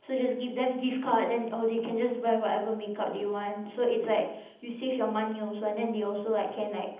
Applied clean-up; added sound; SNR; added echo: none; none; none; reverberation time 0.8 s.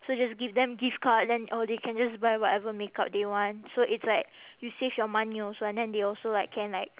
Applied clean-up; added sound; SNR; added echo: none; none; none; none.